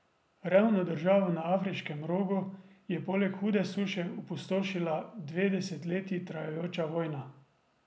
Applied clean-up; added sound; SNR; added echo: none; none; none; none.